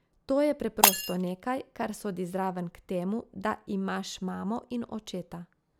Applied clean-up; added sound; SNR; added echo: none; Shatter; 0 dB; none.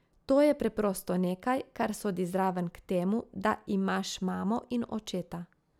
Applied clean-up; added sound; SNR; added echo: none; none; none; none.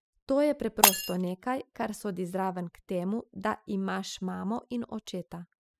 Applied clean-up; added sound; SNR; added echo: classical method spectral subtraction.